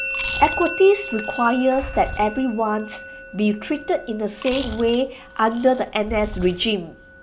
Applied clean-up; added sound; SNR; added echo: none; Chewing, mastication + Musical instrument; 10 dB; none.